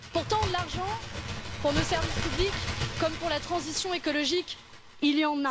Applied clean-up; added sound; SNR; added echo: none; Bird; 4 dB; none.